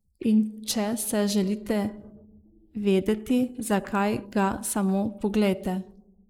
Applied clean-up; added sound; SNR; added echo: neural mask model Resemble Enhance denoiser.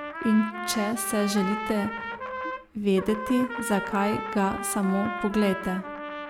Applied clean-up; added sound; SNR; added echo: none; Trumpet; 7 dB; none.